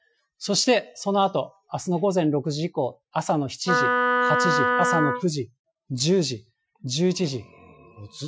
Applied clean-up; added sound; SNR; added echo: classical method Wiener filter.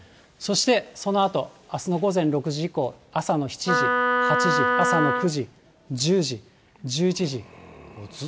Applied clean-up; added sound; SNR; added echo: none; Wind instrument, woodwind instrument; -3 dB; none.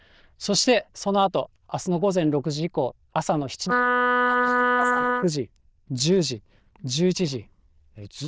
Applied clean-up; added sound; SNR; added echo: neural diffusion model UNIVERSE++.